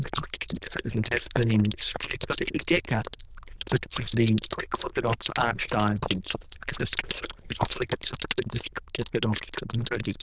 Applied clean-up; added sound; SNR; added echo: neural diffusion model UNIVERSE++.